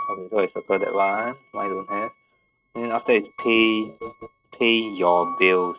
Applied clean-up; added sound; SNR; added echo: neural mask model RNNoise.